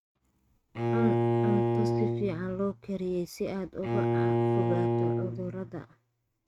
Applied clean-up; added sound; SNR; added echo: neural mask model RNNoise.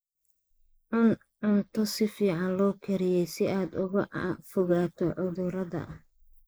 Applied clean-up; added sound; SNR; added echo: neural mask model Resemble Enhance denoiser.